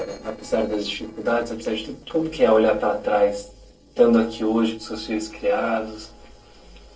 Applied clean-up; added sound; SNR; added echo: neural separator model SepFormer DNS4.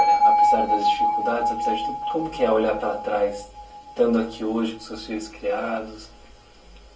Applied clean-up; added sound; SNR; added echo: none; Bell; -2 dB; reverberation time 0.2 s.